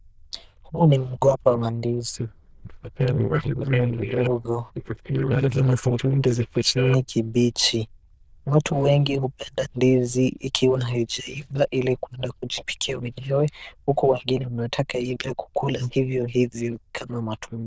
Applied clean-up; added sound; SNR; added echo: neural diffusion model UNIVERSE++.